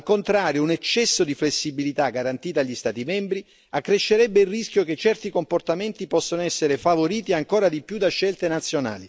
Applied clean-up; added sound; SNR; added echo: none; none; none; none.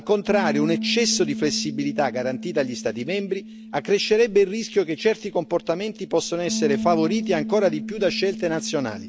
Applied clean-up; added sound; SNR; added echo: none; Bass guitar; 9 dB; none.